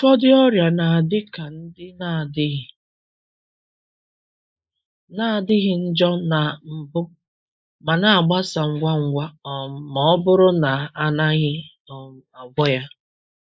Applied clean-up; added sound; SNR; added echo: neural mask model Resemble Enhance denoiser.